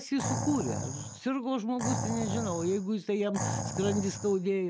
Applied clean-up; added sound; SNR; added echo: none; Animal; 5 dB; none.